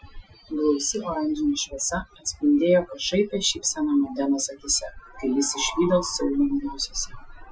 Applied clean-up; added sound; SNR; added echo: classical method Wiener filter.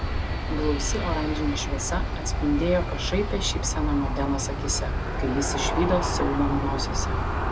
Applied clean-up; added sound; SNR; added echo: none; Aircraft; -1 dB; none.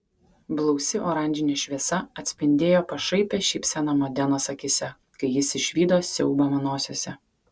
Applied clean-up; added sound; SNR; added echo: none; none; none; none.